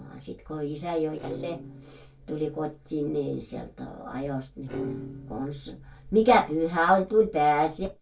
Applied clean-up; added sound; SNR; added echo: neural separator model SepFormer DNS4.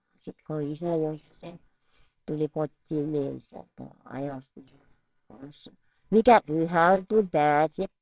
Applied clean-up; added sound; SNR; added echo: neural separator model SepFormer WHAMR!.